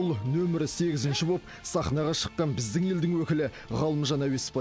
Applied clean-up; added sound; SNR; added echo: none; none; none; none.